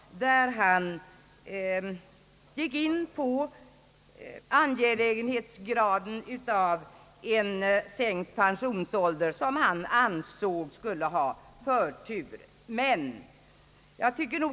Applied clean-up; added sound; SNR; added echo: none; none; none; none.